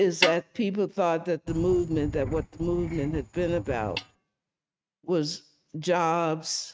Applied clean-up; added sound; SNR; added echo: neural mask model RNNoise.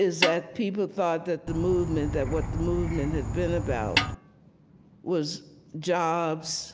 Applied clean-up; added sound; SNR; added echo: none; Insect + Snare drum; 2 dB; none.